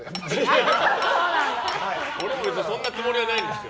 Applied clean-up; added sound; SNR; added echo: none; Hammer; 18 dB; none.